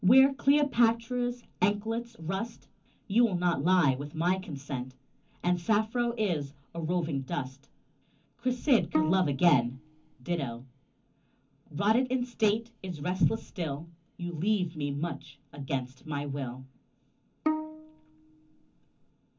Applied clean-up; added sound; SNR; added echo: none; Bowed string instrument; 6 dB; reverberation time 0.3 s.